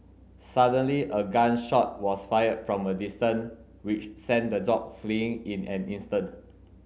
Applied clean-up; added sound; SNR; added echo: none; none; none; none.